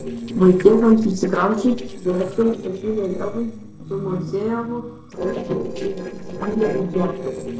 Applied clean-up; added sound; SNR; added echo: neural separator model SepFormer DNS4.